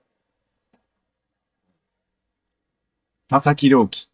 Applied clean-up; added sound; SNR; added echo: neural mask model DeepFilterNet 3.